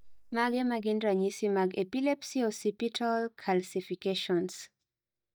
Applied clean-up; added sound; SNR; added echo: neural mask model DeepFilterNet 3.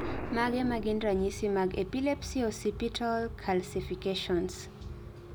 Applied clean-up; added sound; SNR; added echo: none; Explosion; 13 dB; none.